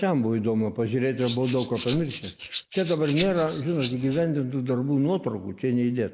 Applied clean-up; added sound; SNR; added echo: neural mask model Resemble Enhance denoiser.